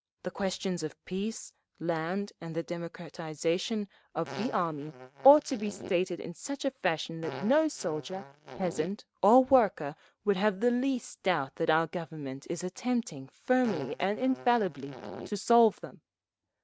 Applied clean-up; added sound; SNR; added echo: neural mask model RNNoise.